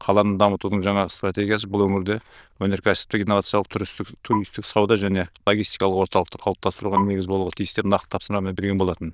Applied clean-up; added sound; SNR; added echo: neural diffusion model UNIVERSE++.